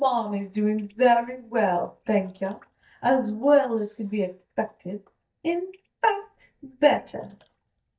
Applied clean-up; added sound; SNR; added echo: neural mask model DeepFilterNet 3.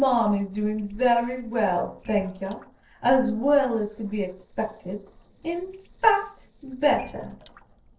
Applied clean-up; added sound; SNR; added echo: neural separator model SepFormer DNS4.